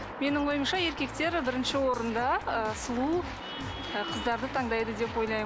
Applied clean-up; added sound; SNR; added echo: none; none; none; none.